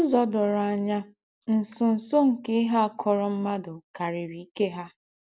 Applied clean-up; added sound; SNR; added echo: none; none; none; none.